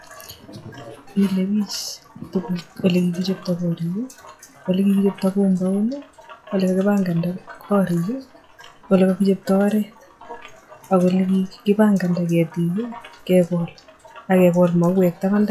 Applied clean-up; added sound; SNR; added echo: classical method log-MMSE.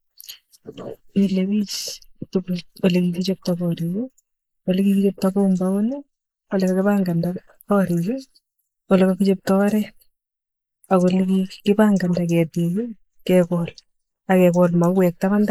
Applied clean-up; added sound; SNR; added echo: neural mask model Resemble Enhance denoiser.